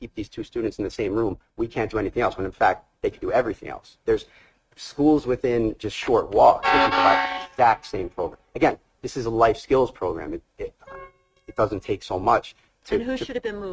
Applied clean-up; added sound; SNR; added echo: neural mask model RNNoise.